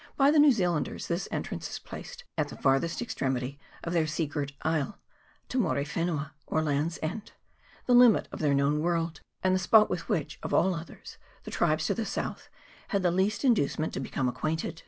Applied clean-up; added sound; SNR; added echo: none; none; none; none.